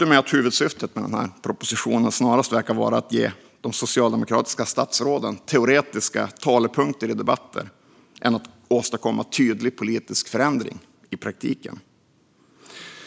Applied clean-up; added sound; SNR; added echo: none; none; none; none.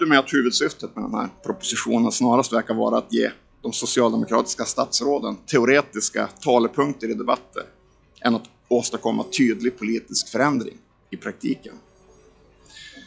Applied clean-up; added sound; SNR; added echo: classical method log-MMSE.